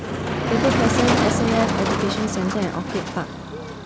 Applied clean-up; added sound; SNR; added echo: none; Motor vehicle (road); -2 dB; none.